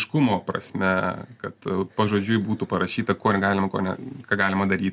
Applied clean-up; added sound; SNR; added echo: none; none; none; none.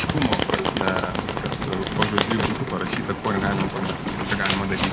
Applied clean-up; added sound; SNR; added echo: none; Rain + Domestic sounds, home sounds; -2 dB; none.